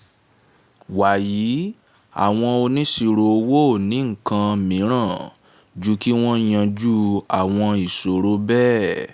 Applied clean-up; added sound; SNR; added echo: none; none; none; none.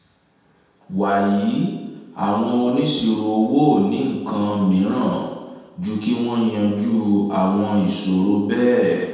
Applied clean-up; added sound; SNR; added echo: none; none; none; reverberation time 1.1 s.